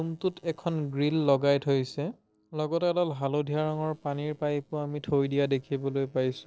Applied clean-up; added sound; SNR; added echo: neural separator model SepFormer DNS4.